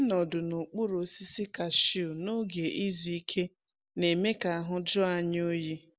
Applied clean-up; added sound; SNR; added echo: none; none; none; none.